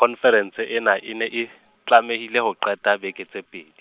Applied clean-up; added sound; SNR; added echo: none; none; none; none.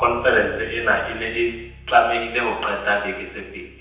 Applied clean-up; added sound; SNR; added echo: none; Bass guitar; 19 dB; reverberation time 0.9 s.